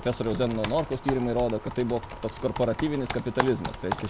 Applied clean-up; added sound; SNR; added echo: none; Computer keyboard; 8 dB; none.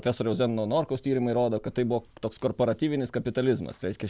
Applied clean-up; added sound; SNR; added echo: none; none; none; none.